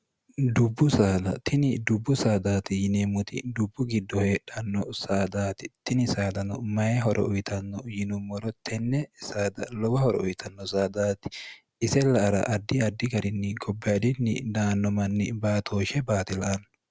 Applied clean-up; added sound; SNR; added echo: none; none; none; none.